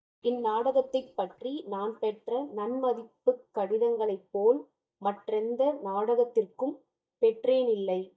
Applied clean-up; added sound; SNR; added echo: neural mask model DeepFilterNet 3.